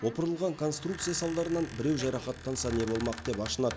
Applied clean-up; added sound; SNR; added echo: none; Squeak; 12 dB; none.